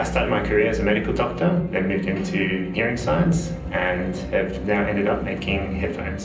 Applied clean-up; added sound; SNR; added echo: none; Printer; 19 dB; reverberation time 0.6 s.